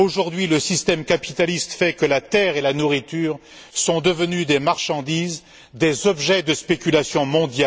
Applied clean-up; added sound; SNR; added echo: none; none; none; none.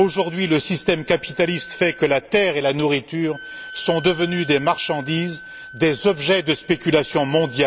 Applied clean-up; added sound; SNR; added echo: none; Wind instrument, woodwind instrument; 19 dB; none.